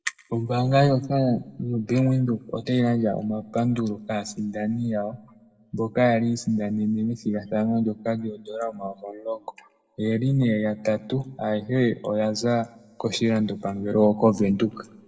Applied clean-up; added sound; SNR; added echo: none; none; none; reverberation time 0.6 s.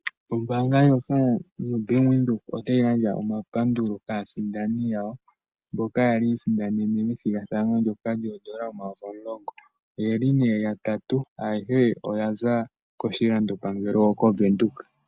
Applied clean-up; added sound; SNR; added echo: none; none; none; none.